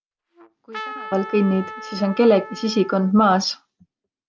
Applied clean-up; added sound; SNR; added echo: none; Trumpet; 15 dB; none.